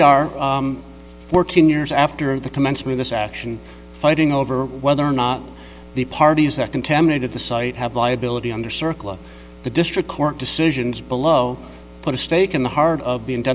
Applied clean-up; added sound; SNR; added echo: none; none; none; none.